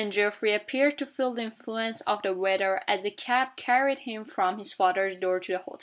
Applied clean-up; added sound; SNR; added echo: none; none; none; none.